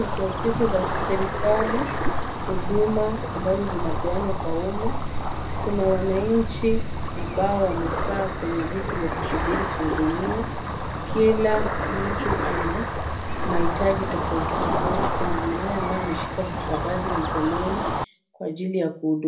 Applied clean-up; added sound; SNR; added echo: none; Ocean; 0 dB; reverberation time 0.3 s.